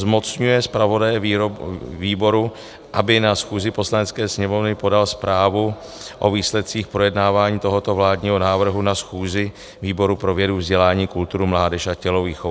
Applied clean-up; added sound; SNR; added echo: none; none; none; none.